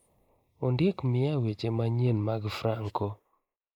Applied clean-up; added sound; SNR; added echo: neural mask model Resemble Enhance denoiser.